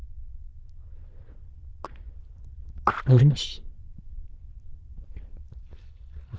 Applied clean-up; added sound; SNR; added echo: neural diffusion model UNIVERSE++.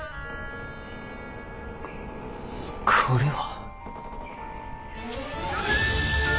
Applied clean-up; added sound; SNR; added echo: none; Subway, metro, underground / Wind; 13 dB; none.